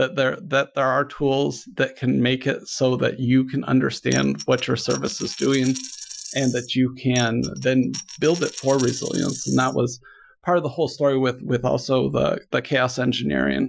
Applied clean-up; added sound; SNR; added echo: classical method Wiener filter.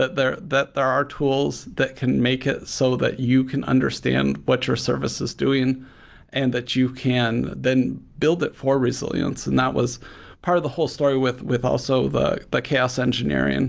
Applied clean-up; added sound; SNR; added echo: none; none; none; none.